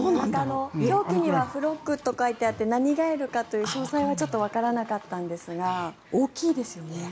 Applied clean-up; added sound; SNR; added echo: none; none; none; none.